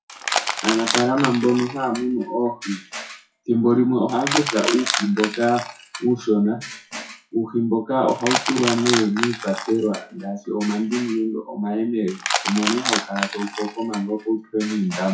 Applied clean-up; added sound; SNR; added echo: classical method WPE with log-MMSE.